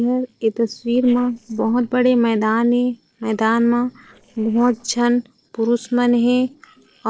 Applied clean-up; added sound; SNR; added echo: neural separator model SepFormer DNS4.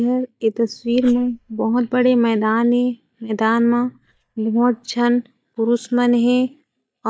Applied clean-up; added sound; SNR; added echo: neural mask model DeepFilterNet 3.